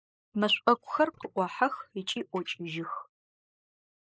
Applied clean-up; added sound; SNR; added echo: neural mask model Resemble Enhance denoiser.